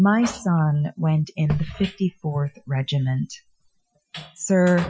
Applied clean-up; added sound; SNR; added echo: classical method Wiener filter.